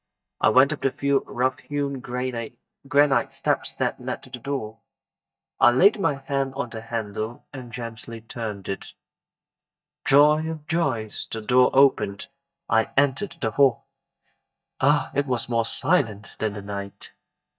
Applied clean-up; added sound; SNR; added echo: neural mask model DeepFilterNet 3.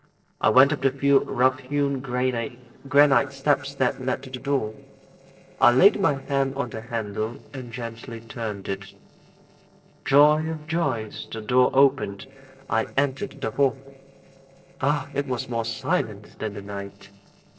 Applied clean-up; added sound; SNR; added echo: neural separator model SepFormer DNS4.